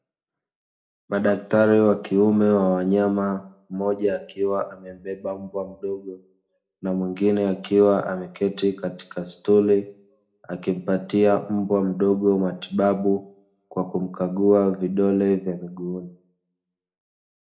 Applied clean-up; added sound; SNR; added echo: none; none; none; reverberation time 0.3 s.